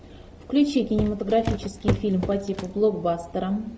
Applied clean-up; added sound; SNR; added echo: none; Walk, footsteps; 5 dB; none.